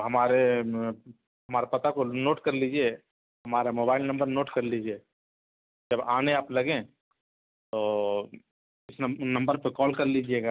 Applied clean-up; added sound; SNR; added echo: none; none; none; none.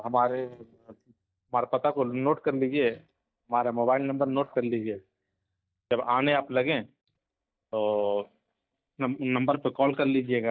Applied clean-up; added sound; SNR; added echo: neural mask model DeepFilterNet 3.